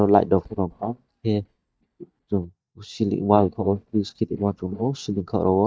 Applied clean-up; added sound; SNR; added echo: neural mask model DeepFilterNet 3.